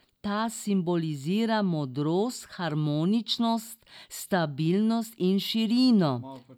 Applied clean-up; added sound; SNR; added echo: none; none; none; none.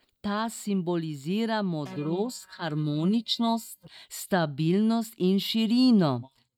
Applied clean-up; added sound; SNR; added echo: neural mask model DeepFilterNet 3.